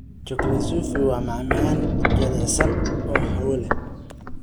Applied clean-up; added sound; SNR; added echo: none; Walk, footsteps; -4 dB; none.